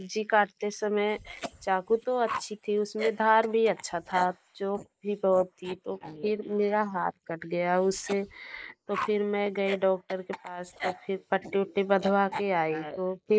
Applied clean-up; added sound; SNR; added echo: neural mask model Resemble Enhance denoiser.